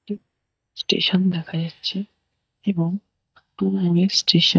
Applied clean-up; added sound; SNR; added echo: neural mask model DeepFilterNet 3.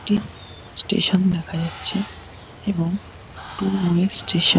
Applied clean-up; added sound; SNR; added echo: none; Water; 14 dB; none.